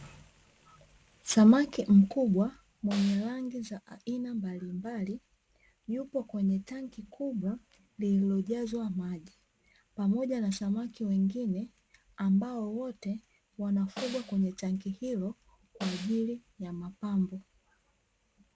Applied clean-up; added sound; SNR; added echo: none; Snare drum; 15 dB; none.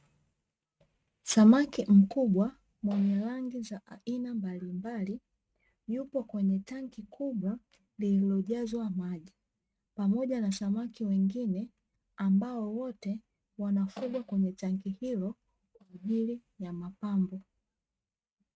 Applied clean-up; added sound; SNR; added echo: neural mask model RNNoise.